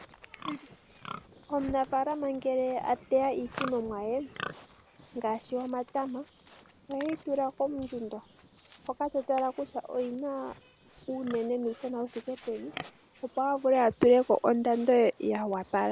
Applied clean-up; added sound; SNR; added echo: none; Livestock, farm animals, working animals; 17 dB; none.